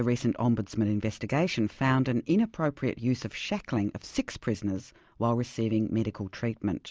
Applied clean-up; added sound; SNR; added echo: none; none; none; none.